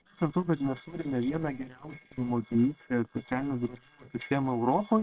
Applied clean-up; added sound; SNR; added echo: neural separator model SepFormer WHAM!.